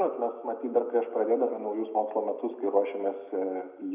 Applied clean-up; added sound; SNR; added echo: none; none; none; reverberation time 0.7 s.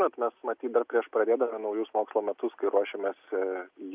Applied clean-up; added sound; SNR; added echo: none; none; none; none.